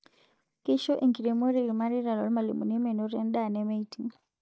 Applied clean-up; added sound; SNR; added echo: neural mask model DeepFilterNet 3.